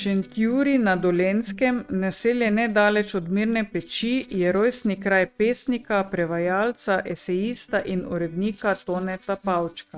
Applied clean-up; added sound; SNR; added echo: neural mask model RNNoise.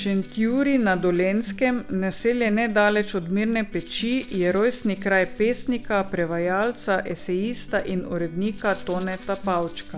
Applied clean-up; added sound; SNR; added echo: none; Rattle (instrument) + Acoustic guitar; 16 dB; none.